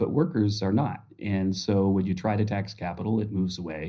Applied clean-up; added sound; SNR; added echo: none; none; none; reverberation time 0.5 s.